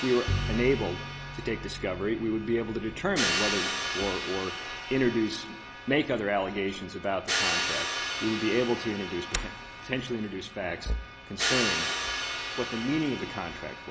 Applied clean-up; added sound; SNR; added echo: none; Bowed string instrument + Crash cymbal; 3 dB; none.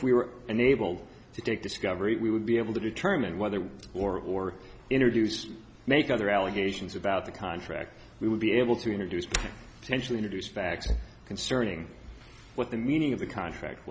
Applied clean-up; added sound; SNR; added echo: none; none; none; none.